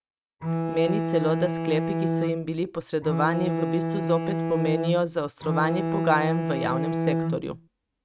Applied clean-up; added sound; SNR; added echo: neural mask model RNNoise.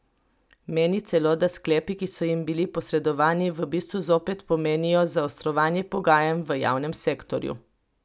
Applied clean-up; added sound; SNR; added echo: none; none; none; none.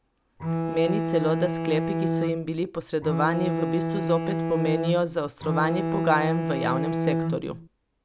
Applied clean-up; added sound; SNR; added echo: none; Bowed string instrument; 0 dB; none.